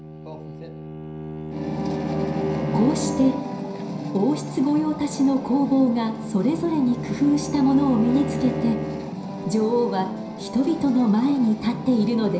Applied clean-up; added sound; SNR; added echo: none; Bowed string instrument; 10 dB; reverberation time 0.5 s.